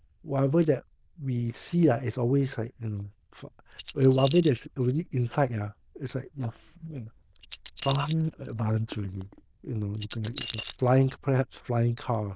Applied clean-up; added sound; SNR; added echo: neural diffusion model UNIVERSE++.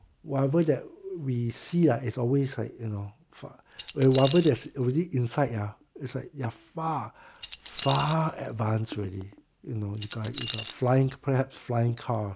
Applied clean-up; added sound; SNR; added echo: none; Keys jangling; 13 dB; none.